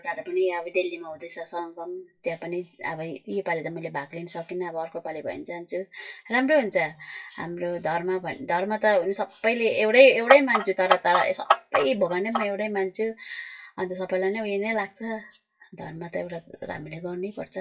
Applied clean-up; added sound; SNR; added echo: classical method WPE with log-MMSE.